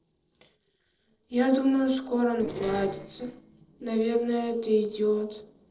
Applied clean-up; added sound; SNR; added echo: neural separator model SepFormer DNS4.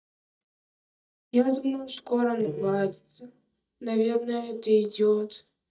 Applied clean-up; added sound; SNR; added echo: neural mask model DeepFilterNet 3.